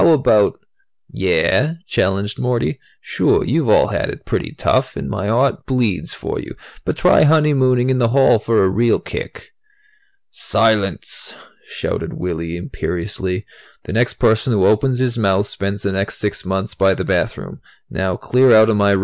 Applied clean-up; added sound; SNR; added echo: none; none; none; none.